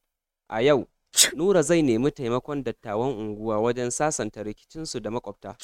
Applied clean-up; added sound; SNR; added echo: neural mask model RNNoise.